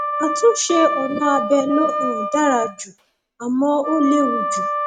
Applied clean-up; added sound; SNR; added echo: neural mask model RNNoise.